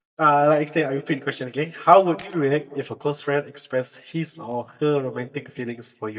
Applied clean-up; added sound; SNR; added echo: neural mask model DeepFilterNet 3.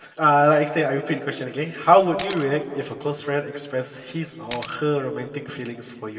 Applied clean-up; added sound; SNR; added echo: none; Camera; 19 dB; reverberation time 2.6 s.